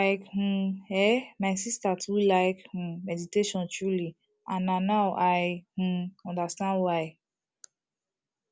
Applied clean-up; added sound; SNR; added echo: none; none; none; none.